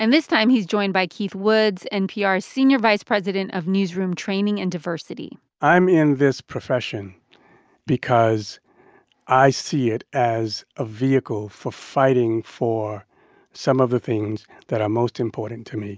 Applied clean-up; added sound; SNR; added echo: none; none; none; none.